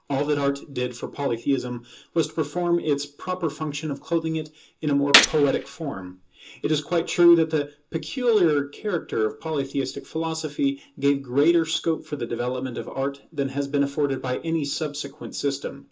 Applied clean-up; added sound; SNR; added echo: none; Gunshot, gunfire; -1 dB; reverberation time 0.2 s.